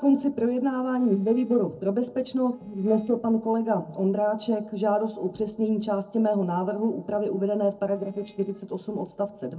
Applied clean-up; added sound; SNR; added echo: neural separator model SepFormer DNS4.